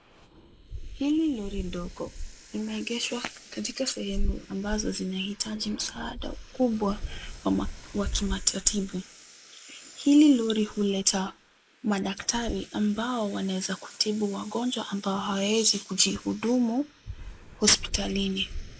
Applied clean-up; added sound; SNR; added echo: neural mask model Resemble Enhance denoiser.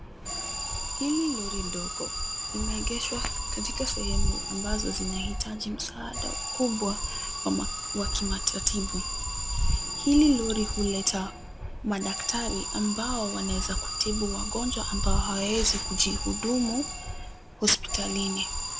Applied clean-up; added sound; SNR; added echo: none; Alarm + Fixed-wing aircraft, airplane; 1 dB; none.